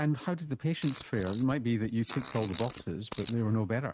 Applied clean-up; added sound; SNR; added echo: neural mask model RNNoise.